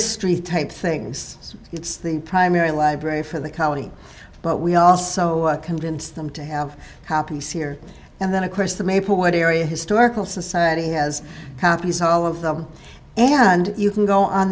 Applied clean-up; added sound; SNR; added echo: none; none; none; none.